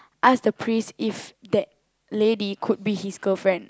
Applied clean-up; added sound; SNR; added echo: none; none; none; none.